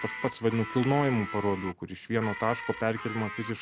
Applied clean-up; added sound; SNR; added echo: none; Guitar; 11 dB; none.